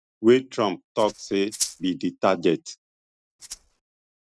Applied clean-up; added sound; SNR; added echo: neural mask model RNNoise.